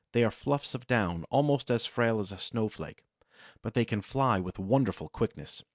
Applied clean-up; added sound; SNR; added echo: none; none; none; none.